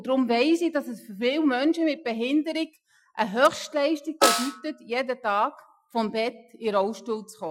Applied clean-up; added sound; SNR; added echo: classical method Wiener filter.